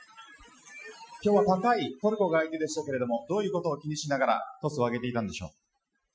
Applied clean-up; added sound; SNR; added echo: classical method Wiener filter.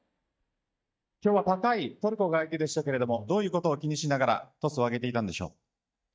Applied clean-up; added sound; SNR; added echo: neural mask model DeepFilterNet 3.